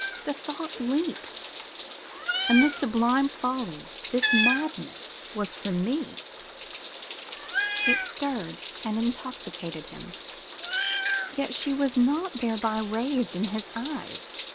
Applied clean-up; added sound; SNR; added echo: none; Meow; 2 dB; none.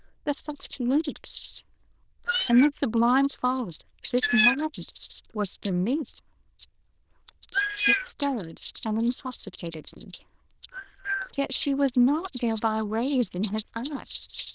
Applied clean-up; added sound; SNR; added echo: neural diffusion model UNIVERSE++.